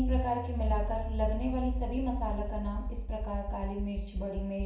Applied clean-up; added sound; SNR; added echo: none; Accelerating, revving, vroom; -2 dB; reverberation time 0.6 s.